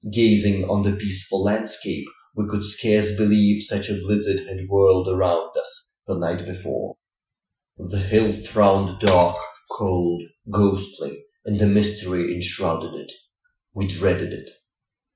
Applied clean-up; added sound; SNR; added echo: classical method Wiener filter.